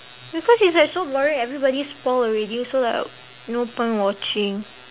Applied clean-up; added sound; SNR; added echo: none; none; none; none.